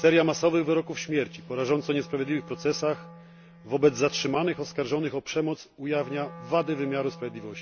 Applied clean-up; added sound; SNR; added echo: none; Wind instrument, woodwind instrument; 18 dB; none.